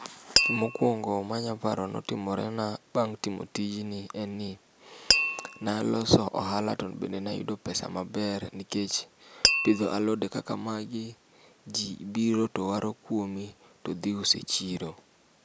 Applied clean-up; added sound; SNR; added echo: none; Tap; -1 dB; none.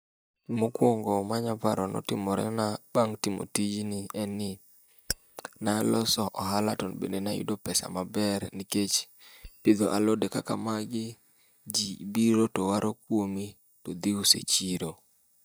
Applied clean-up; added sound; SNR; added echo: neural mask model DeepFilterNet 3.